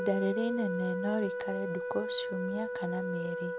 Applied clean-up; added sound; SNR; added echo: none; Wind instrument, woodwind instrument; 2 dB; none.